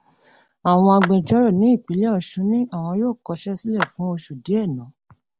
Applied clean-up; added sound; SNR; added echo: none; Clapping; 13 dB; none.